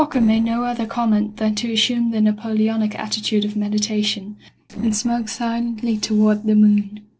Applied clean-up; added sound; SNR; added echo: neural separator model SepFormer DNS4.